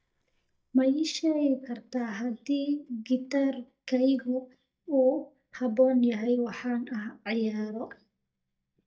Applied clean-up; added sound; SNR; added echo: neural mask model DeepFilterNet 3.